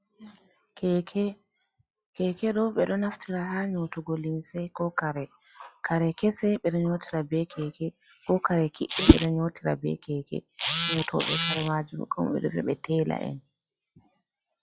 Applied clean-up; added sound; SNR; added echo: classical method log-MMSE.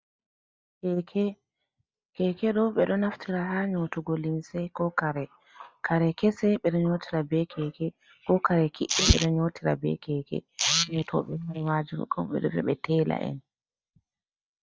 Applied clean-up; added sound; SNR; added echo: neural mask model DeepFilterNet 3.